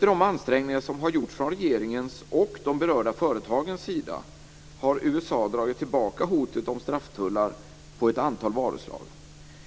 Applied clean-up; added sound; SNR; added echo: none; none; none; none.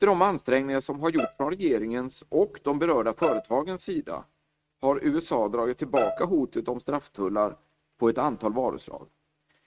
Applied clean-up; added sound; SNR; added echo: neural mask model RNNoise.